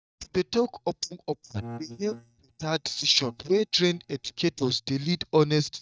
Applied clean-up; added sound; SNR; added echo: neural mask model DeepFilterNet 3.